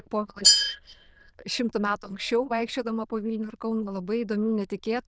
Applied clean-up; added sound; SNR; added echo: neural diffusion model UNIVERSE++.